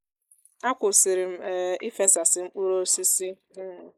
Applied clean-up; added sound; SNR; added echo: neural mask model Resemble Enhance denoiser.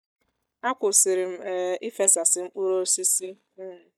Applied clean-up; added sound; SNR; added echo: neural mask model DeepFilterNet 3.